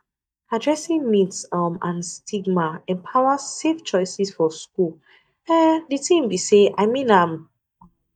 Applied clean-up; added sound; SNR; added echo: neural mask model DeepFilterNet 3.